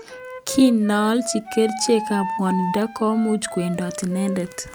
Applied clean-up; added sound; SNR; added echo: none; Wind instrument, woodwind instrument; 10 dB; none.